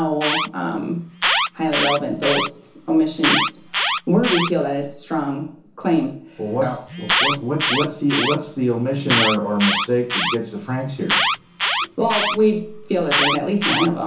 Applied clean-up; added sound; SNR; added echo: none; Alarm; 2 dB; reverberation time 0.7 s.